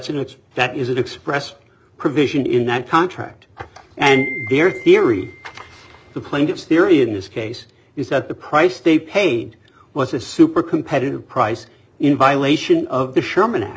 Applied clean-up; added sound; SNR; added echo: none; Glockenspiel; 12 dB; none.